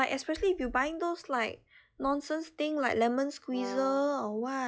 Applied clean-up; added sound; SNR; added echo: classical method log-MMSE.